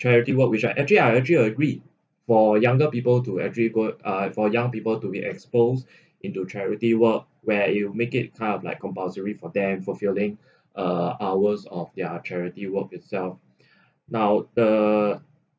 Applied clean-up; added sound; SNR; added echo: none; none; none; none.